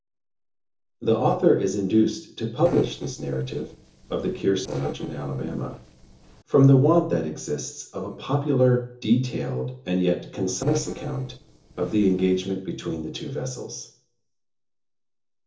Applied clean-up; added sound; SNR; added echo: neural separator model SepFormer DNS4.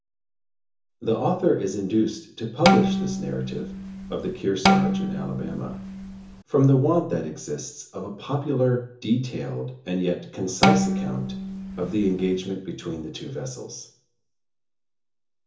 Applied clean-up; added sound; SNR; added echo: none; Bowed string instrument; -2 dB; reverberation time 0.7 s.